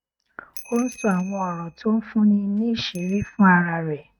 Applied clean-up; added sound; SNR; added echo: neural mask model RNNoise.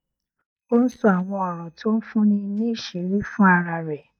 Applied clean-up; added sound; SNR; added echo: neural mask model DeepFilterNet 3.